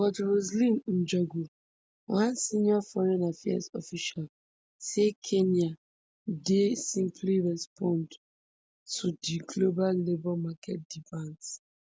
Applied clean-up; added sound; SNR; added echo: none; none; none; none.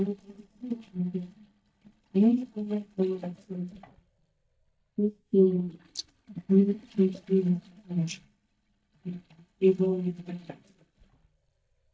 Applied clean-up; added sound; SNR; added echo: neural mask model DeepFilterNet 3.